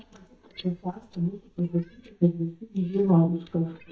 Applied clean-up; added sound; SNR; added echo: neural mask model DeepFilterNet 3.